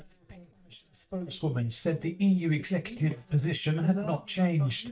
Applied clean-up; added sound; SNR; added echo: neural mask model DeepFilterNet 3.